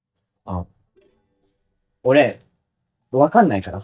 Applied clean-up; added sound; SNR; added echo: neural mask model DeepFilterNet 3.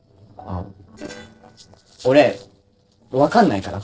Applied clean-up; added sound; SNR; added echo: neural separator model SepFormer DNS4.